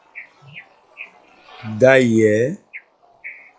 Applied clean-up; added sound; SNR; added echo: classical method log-MMSE.